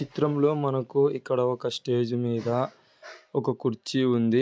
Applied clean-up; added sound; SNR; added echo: none; none; none; none.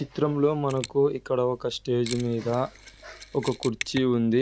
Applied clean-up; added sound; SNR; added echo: none; Mechanisms; 17 dB; none.